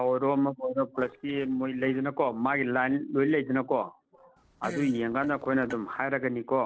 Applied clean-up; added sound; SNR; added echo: neural separator model SepFormer DNS4.